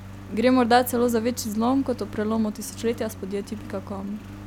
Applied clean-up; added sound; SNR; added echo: none; Engine; 15 dB; none.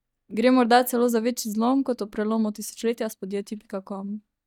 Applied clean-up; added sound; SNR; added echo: neural mask model DeepFilterNet 3.